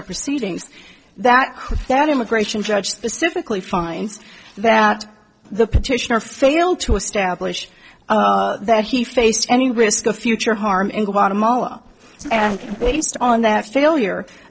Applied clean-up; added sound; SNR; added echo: neural separator model SepFormer DNS4.